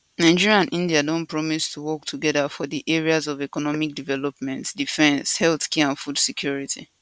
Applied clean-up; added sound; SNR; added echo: none; none; none; none.